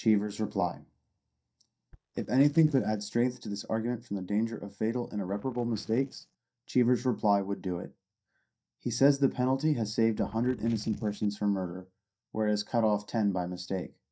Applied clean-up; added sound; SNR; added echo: neural mask model DeepFilterNet 3.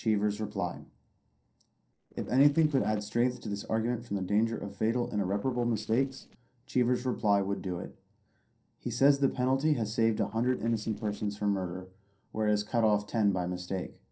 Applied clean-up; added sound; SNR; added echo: neural separator model SepFormer DNS4.